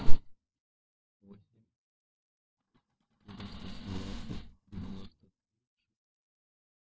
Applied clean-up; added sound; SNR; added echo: neural mask model DeepFilterNet 3.